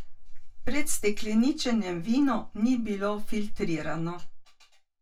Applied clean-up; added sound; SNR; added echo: none; none; none; reverberation time 0.1 s.